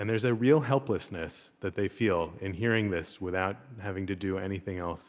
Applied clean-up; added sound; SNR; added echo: none; none; none; none.